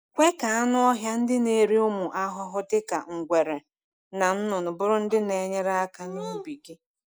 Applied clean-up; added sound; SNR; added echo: neural mask model Resemble Enhance denoiser.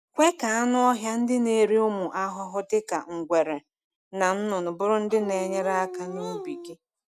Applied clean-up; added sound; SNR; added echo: none; Dog; 10 dB; none.